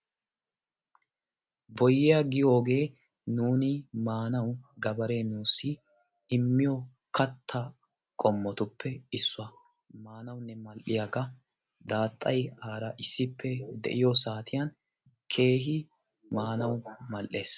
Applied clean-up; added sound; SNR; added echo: none; none; none; none.